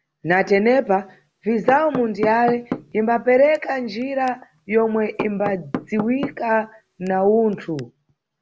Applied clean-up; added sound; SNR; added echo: none; Knock / Wood; 13 dB; none.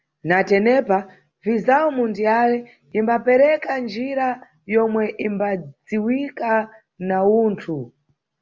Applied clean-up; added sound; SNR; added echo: none; none; none; none.